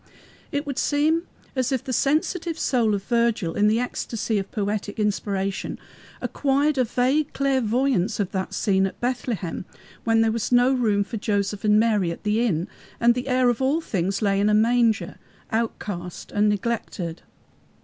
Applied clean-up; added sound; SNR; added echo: none; none; none; none.